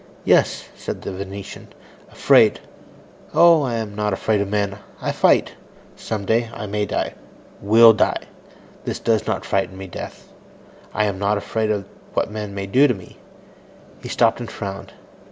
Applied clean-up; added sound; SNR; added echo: none; none; none; none.